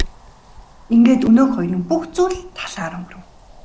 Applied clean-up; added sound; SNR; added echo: none; Wind; 15 dB; none.